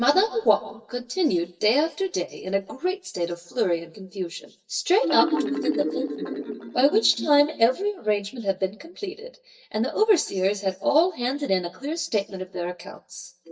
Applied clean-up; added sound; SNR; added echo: neural mask model DeepFilterNet 3.